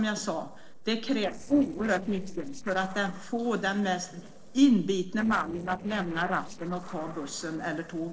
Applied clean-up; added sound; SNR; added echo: neural separator model SepFormer DNS4.